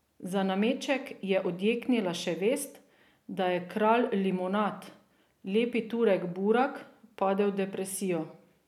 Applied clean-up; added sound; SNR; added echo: none; none; none; none.